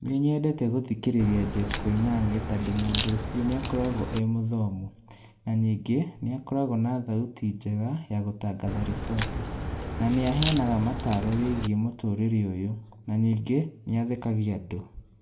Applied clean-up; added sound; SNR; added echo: none; Crack; 5 dB; reverberation time 0.6 s.